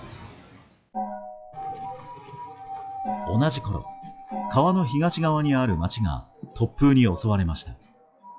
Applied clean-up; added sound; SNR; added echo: classical method log-MMSE.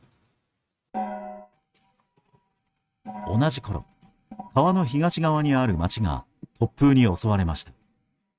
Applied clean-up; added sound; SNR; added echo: neural mask model RNNoise.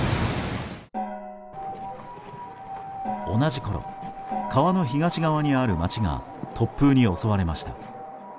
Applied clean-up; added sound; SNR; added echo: none; Gong; 11 dB; none.